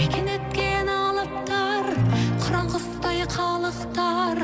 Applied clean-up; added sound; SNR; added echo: none; none; none; none.